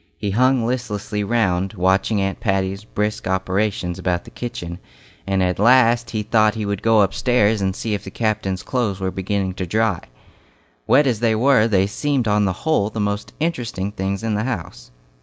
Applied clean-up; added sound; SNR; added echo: none; none; none; none.